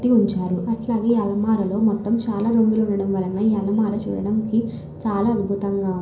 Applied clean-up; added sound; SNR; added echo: none; none; none; reverberation time 0.6 s.